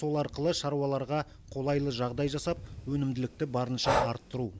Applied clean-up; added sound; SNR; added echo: none; Breathing; 5 dB; none.